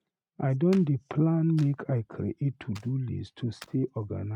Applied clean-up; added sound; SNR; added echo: neural mask model RNNoise.